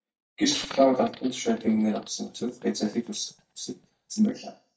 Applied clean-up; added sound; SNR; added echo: neural mask model DeepFilterNet 3.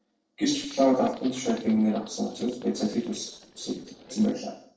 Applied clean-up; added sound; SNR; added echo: neural separator model SepFormer DNS4.